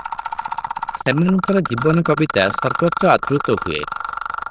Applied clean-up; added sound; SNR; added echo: neural diffusion model UNIVERSE++.